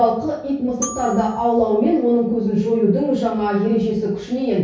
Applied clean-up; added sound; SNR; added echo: none; Glockenspiel; 18 dB; reverberation time 0.6 s.